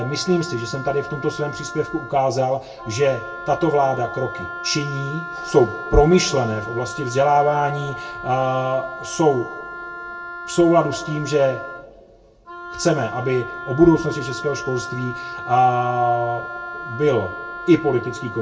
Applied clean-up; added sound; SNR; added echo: none; Wind instrument, woodwind instrument; 11 dB; reverberation time 0.2 s.